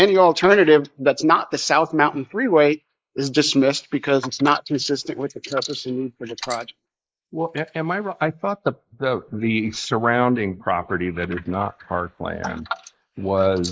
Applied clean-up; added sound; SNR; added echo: neural mask model Resemble Enhance denoiser.